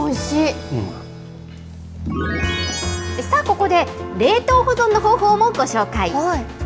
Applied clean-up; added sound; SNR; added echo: none; none; none; none.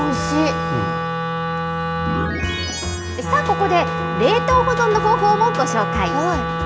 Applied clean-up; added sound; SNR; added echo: none; Wind instrument, woodwind instrument; 3 dB; none.